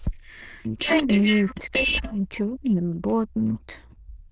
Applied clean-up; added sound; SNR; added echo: neural diffusion model UNIVERSE++.